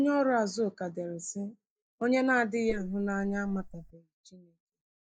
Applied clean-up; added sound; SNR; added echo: neural mask model DeepFilterNet 3.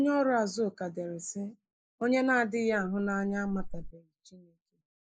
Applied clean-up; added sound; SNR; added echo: neural mask model Resemble Enhance denoiser.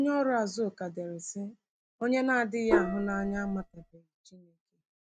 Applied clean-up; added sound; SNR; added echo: neural mask model RNNoise.